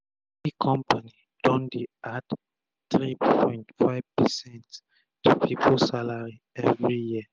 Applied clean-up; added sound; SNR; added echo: none; none; none; none.